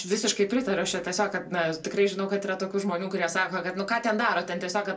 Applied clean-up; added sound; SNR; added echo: none; none; none; reverberation time 0.2 s.